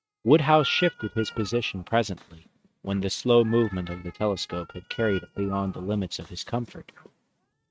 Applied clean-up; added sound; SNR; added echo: neural mask model RNNoise.